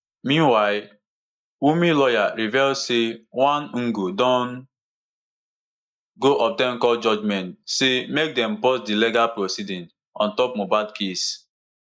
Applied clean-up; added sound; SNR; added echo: neural mask model Resemble Enhance denoiser.